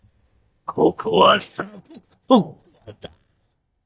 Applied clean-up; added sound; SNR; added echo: neural mask model DeepFilterNet 3.